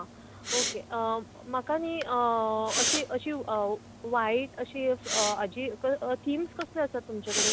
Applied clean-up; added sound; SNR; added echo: none; Respiratory sounds; 5 dB; none.